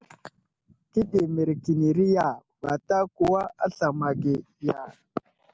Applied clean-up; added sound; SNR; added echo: none; none; none; none.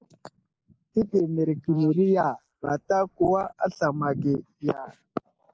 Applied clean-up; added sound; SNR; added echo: neural mask model Resemble Enhance denoiser.